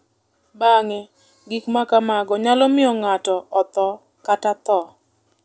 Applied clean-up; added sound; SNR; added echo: none; none; none; none.